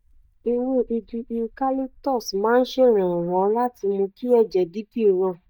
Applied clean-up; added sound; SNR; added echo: neural mask model DeepFilterNet 3.